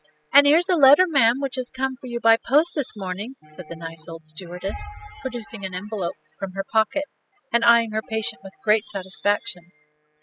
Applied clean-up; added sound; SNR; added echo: classical method spectral subtraction.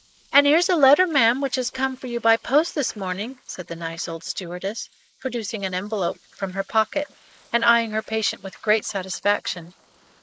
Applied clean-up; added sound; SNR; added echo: neural mask model Resemble Enhance denoiser.